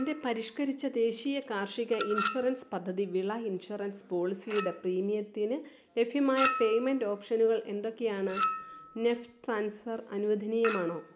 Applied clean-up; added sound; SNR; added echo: none; Chink, clink; 7 dB; none.